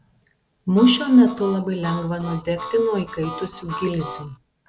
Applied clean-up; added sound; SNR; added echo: none; Harmonica; 14 dB; none.